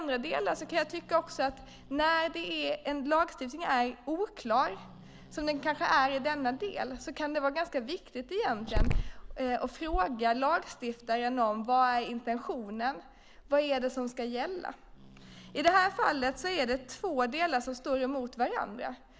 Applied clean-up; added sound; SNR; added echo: none; Growling; 10 dB; none.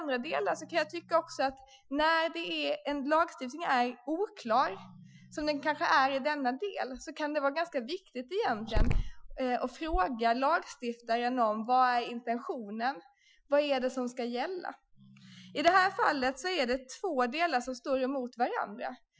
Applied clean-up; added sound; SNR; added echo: classical method Wiener filter.